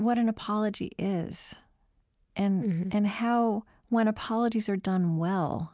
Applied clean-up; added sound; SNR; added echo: none; none; none; none.